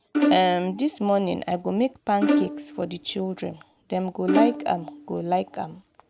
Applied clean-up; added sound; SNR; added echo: none; Bowed string instrument; 2 dB; none.